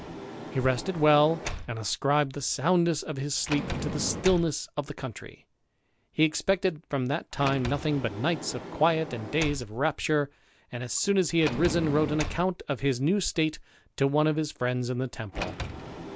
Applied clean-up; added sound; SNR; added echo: none; Sliding door; 11 dB; none.